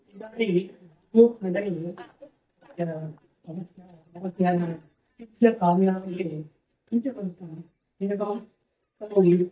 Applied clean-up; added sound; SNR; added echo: neural mask model DeepFilterNet 3.